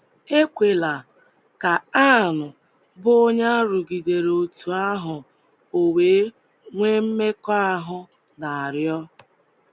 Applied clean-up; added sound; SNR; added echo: none; none; none; none.